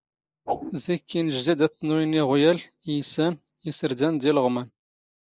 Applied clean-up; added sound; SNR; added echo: neural mask model Resemble Enhance denoiser.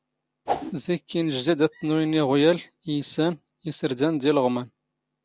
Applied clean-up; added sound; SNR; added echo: none; Whoosh, swoosh, swish; 3 dB; none.